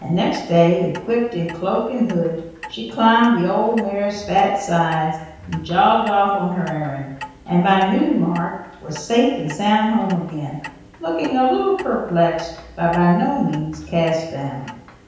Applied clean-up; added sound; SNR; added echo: none; Clock; 20 dB; reverberation time 0.9 s.